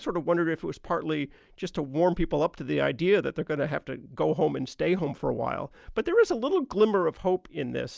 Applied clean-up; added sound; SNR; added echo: none; none; none; none.